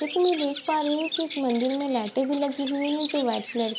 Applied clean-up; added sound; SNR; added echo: none; Bird vocalization, bird call, bird song; 11 dB; none.